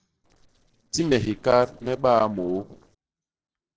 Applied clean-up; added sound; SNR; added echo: neural separator model SepFormer DNS4.